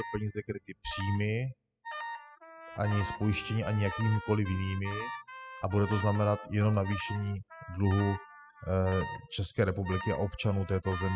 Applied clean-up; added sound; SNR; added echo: classical method spectral subtraction.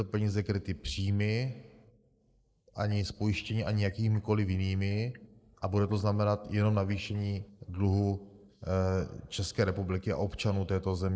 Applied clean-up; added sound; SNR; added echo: neural mask model Resemble Enhance denoiser.